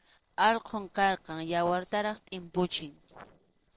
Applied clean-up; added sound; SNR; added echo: neural separator model SepFormer DNS4.